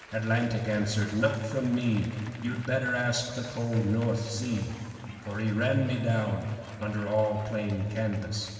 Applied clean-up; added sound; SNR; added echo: none; Applause / Cheering; 19 dB; reverberation time 2.3 s.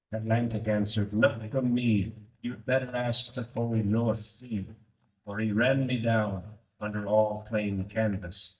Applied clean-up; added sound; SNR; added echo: neural mask model DeepFilterNet 3.